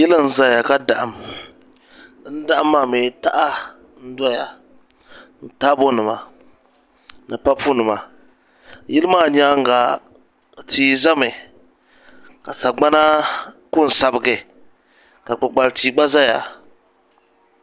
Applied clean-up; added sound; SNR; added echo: none; none; none; none.